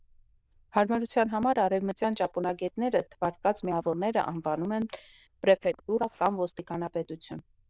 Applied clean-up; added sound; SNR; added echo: neural diffusion model UNIVERSE++.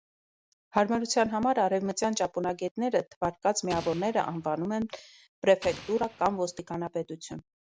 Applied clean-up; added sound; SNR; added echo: none; Explosion; 16 dB; none.